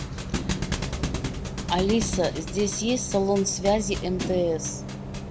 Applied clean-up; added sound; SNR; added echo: none; Bus + Thump, thud; 4 dB; none.